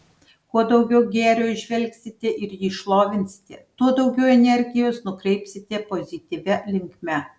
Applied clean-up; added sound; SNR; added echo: none; none; none; none.